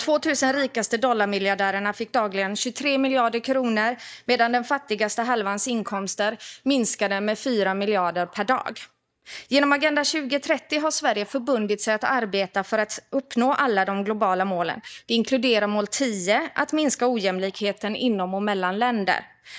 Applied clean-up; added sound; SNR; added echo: neural mask model DeepFilterNet 3.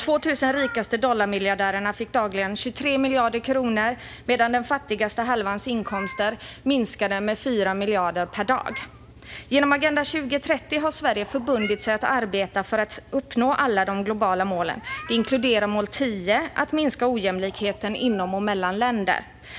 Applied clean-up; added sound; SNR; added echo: none; Meow + Engine; 19 dB; none.